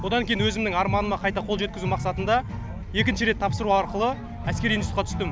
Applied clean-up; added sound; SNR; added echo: none; none; none; none.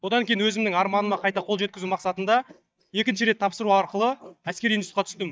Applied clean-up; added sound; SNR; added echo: neural mask model DeepFilterNet 3.